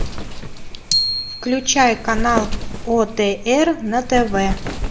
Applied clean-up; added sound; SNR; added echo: none; Wind + Glockenspiel; 4 dB; none.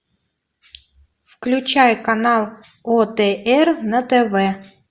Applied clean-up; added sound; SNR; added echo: none; none; none; none.